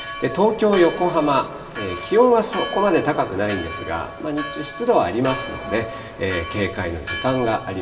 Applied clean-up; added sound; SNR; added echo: none; Church bell; 12 dB; reverberation time 2.6 s.